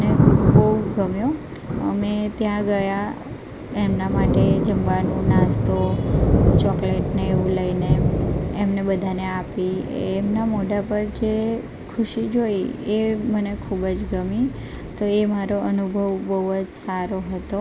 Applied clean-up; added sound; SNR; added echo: none; Thunder; 0 dB; none.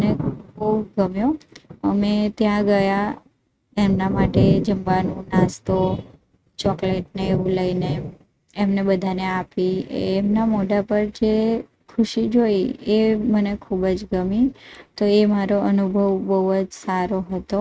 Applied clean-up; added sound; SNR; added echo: neural mask model RNNoise.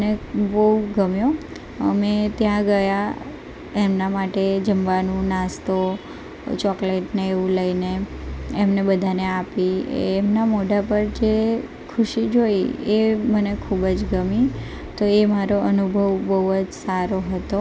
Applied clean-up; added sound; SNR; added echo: none; none; none; none.